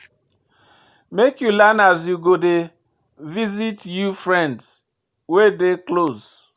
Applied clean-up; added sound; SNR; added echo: none; none; none; none.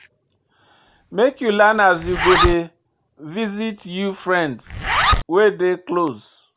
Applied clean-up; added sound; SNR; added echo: none; Zipper (clothing); 4 dB; none.